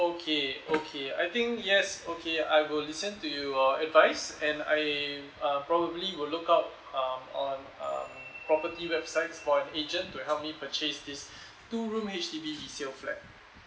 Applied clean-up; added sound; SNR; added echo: none; none; none; none.